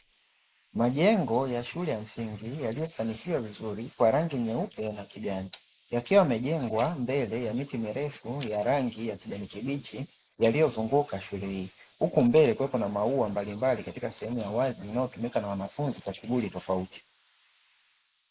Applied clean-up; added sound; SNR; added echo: neural mask model Resemble Enhance denoiser.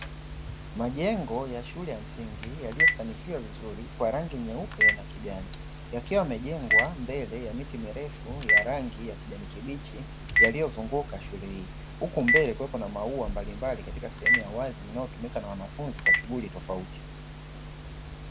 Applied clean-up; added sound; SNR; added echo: none; Telephone; -3 dB; none.